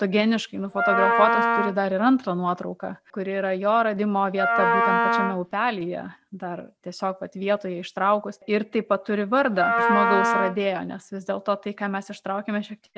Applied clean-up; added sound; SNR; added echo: none; Wind instrument, woodwind instrument; -2 dB; none.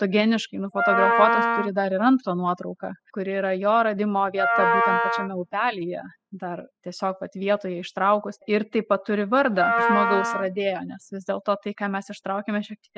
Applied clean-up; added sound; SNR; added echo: classical method spectral subtraction.